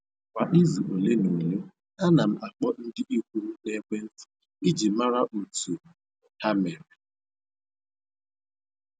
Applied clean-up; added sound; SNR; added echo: none; none; none; none.